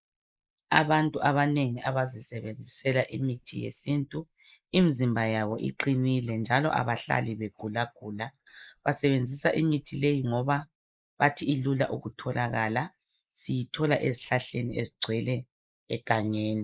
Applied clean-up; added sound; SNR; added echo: neural mask model Resemble Enhance denoiser.